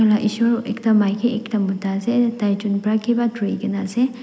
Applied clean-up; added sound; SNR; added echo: none; none; none; none.